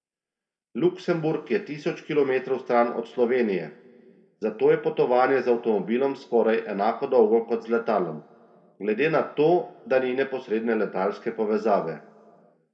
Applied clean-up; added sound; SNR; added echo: none; none; none; reverberation time 1.5 s.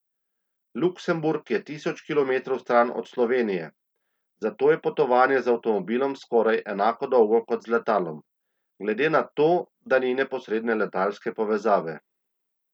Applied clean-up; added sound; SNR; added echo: none; none; none; none.